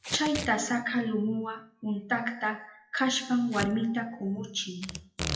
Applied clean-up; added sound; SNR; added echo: classical method WPE with log-MMSE.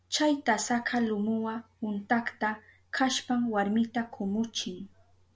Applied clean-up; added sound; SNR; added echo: none; none; none; none.